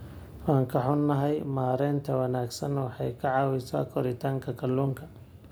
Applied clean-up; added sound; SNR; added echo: none; none; none; none.